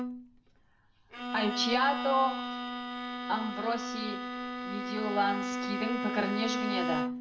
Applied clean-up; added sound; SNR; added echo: none; Bowed string instrument; 2 dB; reverberation time 0.6 s.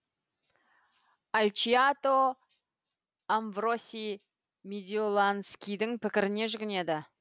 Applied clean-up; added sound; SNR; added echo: none; none; none; none.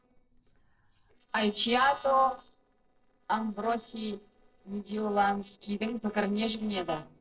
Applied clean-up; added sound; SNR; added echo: neural separator model SepFormer DNS4.